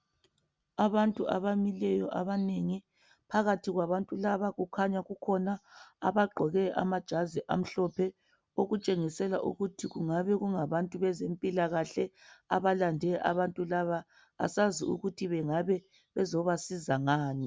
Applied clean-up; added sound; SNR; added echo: none; none; none; none.